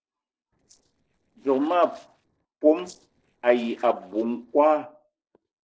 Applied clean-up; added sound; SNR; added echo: neural separator model SepFormer DNS4.